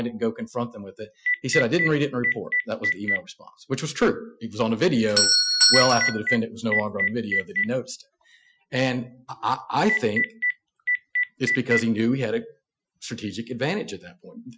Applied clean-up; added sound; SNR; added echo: classical method Wiener filter.